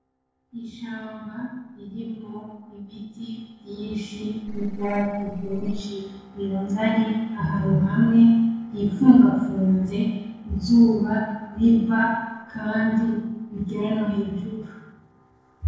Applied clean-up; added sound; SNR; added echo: neural separator model SepFormer DNS4.